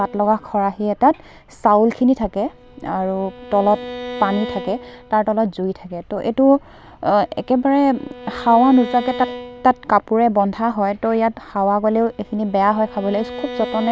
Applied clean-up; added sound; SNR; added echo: none; Bowed string instrument; 16 dB; none.